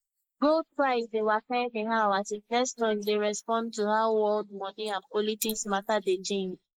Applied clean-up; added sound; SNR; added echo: neural mask model Resemble Enhance denoiser.